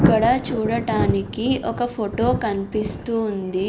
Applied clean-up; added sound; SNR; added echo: none; Thunder; 3 dB; none.